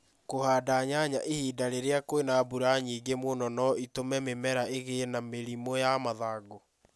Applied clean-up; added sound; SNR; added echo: none; none; none; none.